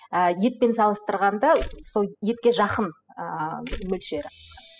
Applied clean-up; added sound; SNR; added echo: classical method spectral subtraction.